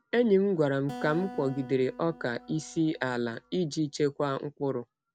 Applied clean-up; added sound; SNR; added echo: none; Acoustic guitar; 17 dB; none.